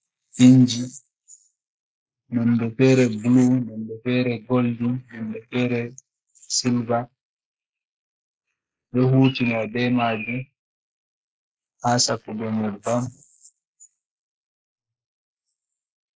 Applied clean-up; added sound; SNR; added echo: neural mask model Resemble Enhance denoiser.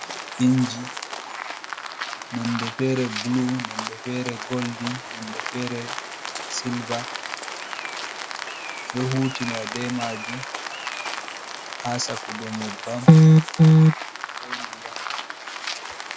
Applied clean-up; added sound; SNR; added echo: none; Rain; 9 dB; none.